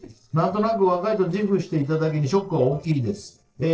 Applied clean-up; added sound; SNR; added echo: neural separator model SepFormer DNS4.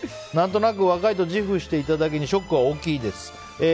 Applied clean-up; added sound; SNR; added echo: none; none; none; none.